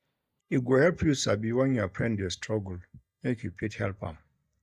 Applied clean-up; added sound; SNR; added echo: neural mask model DeepFilterNet 3.